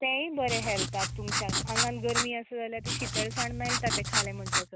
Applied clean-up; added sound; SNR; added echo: none; Writing; -3 dB; none.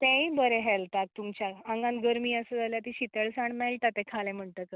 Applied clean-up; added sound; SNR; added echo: none; none; none; none.